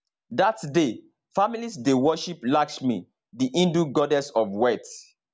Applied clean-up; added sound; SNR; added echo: none; none; none; none.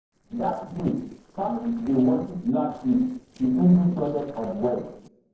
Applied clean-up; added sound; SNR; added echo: neural separator model SepFormer DNS4.